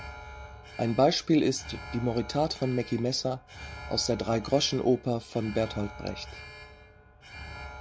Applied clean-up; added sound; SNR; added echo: none; Alarm; 14 dB; none.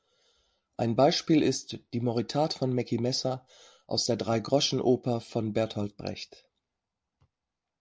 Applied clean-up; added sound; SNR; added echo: none; none; none; none.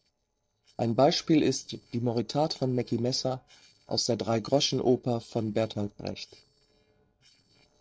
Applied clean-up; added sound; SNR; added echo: neural separator model SepFormer DNS4.